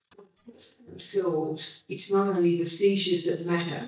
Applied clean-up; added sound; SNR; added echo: neural mask model DeepFilterNet 3.